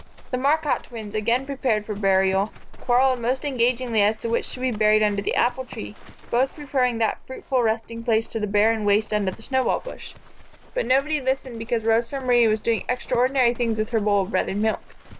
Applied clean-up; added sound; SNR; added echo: none; Livestock, farm animals, working animals; 14 dB; none.